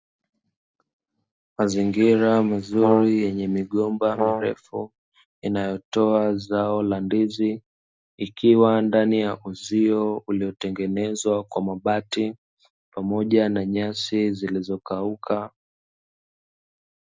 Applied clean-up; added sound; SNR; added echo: none; Brass instrument; 2 dB; none.